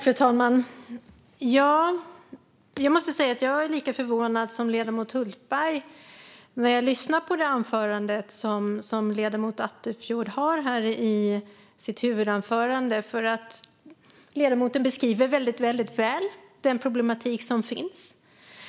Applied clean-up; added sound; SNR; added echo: none; none; none; none.